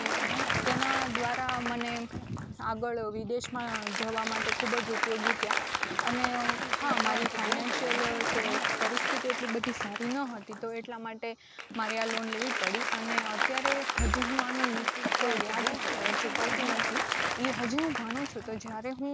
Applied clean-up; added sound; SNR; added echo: none; Applause + Marimba, xylophone / Wood; -3 dB; none.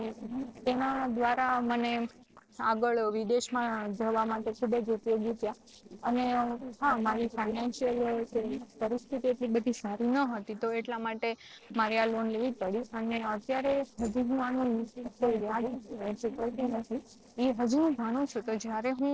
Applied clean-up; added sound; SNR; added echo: neural separator model SepFormer DNS4.